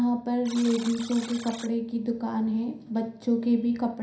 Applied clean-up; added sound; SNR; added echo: none; Alarm; 18 dB; reverberation time 0.5 s.